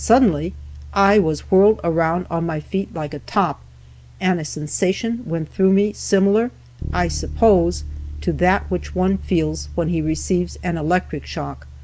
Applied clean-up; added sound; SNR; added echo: none; Bass guitar; 13 dB; none.